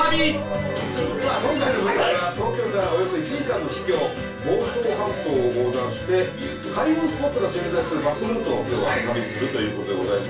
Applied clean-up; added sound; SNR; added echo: none; Alarm; 14 dB; reverberation time 0.2 s.